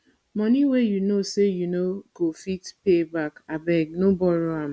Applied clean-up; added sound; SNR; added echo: none; none; none; none.